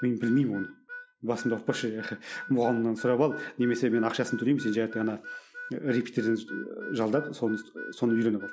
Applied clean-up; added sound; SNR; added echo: none; Harmonica; 14 dB; none.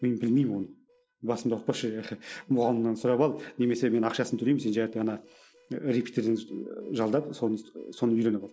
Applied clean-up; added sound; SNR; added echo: neural separator model SepFormer DNS4.